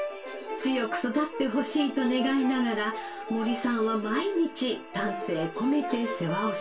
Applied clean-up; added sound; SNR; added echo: none; Brass instrument; 10 dB; reverberation time 0.2 s.